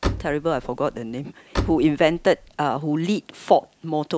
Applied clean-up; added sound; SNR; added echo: none; Slam; 8 dB; none.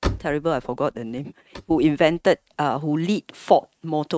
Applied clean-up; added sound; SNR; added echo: neural mask model RNNoise.